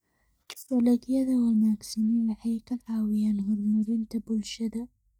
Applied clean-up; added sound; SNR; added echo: neural mask model DeepFilterNet 3.